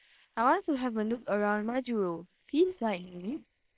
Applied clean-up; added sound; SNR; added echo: neural separator model SepFormer WHAM!.